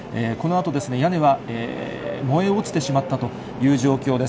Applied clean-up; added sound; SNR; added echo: none; none; none; none.